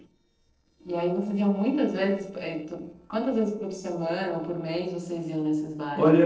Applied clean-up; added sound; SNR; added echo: neural separator model SepFormer DNS4.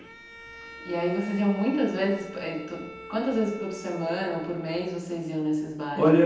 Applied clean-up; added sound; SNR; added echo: none; Bowed string instrument; 18 dB; reverberation time 0.9 s.